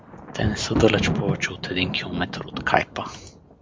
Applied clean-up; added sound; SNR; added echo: none; Thunder; 4 dB; none.